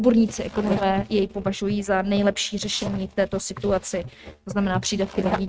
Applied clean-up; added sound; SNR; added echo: neural mask model RNNoise.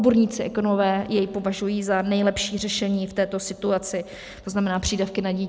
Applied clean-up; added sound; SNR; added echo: none; none; none; none.